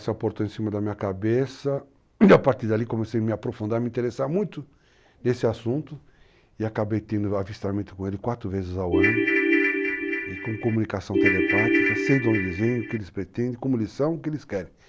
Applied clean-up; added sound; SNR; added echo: none; Ringtone / Keyboard (musical); -3 dB; none.